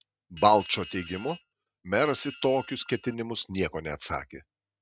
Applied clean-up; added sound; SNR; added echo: neural mask model RNNoise.